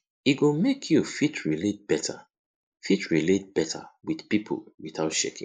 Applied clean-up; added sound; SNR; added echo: neural mask model Resemble Enhance denoiser.